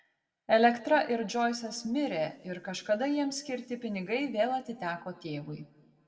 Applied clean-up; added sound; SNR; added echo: none; none; none; reverberation time 1.3 s.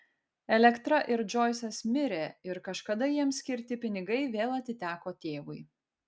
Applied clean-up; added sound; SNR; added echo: none; none; none; none.